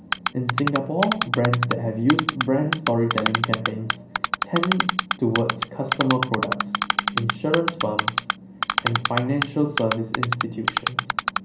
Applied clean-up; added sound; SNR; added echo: none; Typing; 1 dB; reverberation time 0.6 s.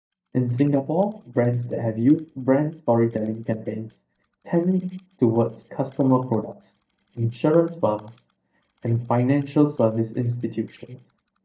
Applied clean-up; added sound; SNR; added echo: neural mask model DeepFilterNet 3.